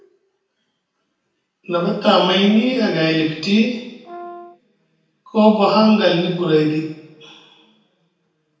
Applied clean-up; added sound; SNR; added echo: none; Brass instrument; 19 dB; reverberation time 0.9 s.